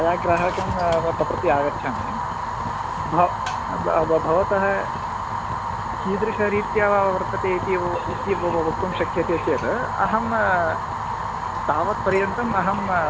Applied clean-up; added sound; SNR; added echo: none; Fire; 3 dB; none.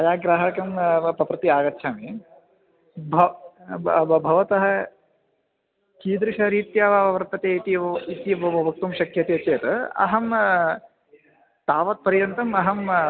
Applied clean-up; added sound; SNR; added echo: none; none; none; none.